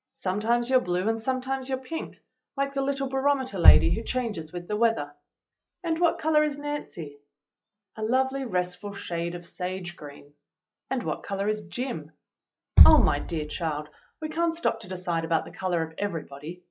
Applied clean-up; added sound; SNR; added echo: classical method log-MMSE.